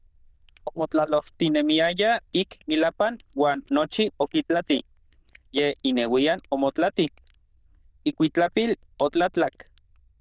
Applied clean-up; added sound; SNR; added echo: neural diffusion model UNIVERSE++.